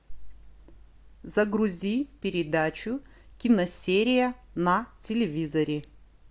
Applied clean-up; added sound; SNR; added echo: none; none; none; none.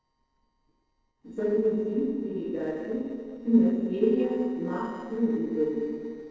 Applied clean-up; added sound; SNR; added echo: neural separator model SepFormer DNS4.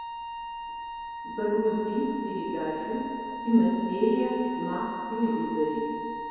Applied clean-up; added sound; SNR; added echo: none; Wind instrument, woodwind instrument; 8 dB; reverberation time 2.2 s.